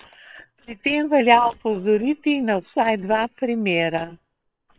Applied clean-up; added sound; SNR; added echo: neural separator model SepFormer WHAM!.